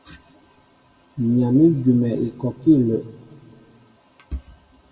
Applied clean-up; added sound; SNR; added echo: none; none; none; reverberation time 1.0 s.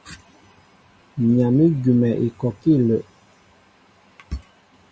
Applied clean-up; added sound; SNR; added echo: none; none; none; none.